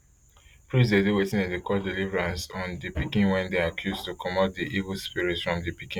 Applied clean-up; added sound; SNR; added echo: none; none; none; none.